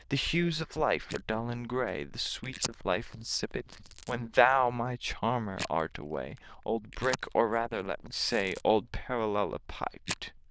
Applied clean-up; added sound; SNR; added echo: neural diffusion model UNIVERSE++.